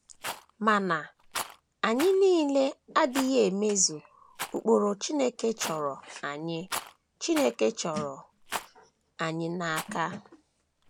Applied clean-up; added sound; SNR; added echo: none; Rattle; 14 dB; none.